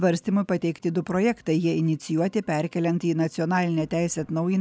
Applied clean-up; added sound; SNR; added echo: none; none; none; none.